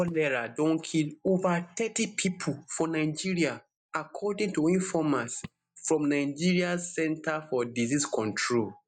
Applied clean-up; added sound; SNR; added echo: neural mask model DeepFilterNet 3.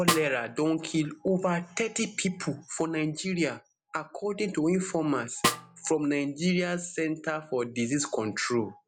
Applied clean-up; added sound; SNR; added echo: none; Snare drum; 4 dB; none.